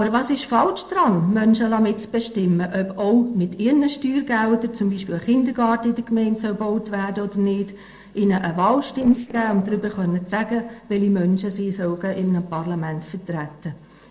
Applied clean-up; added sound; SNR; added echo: neural separator model SepFormer DNS4.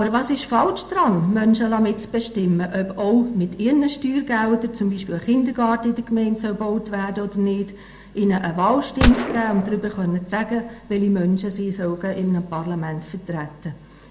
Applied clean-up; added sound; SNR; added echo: none; Gunshot, gunfire; 5 dB; reverberation time 1.1 s.